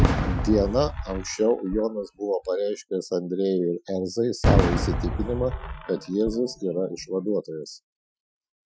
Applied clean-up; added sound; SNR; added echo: classical method Wiener filter.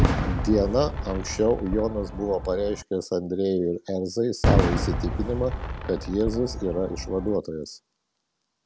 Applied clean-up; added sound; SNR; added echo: none; Fireworks; 2 dB; none.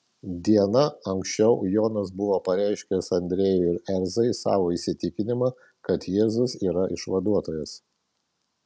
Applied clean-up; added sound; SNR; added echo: none; none; none; none.